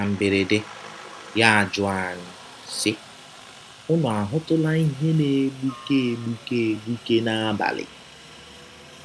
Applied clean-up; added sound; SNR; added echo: none; Aircraft; 19 dB; none.